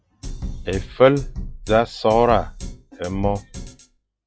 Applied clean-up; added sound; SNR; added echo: classical method log-MMSE.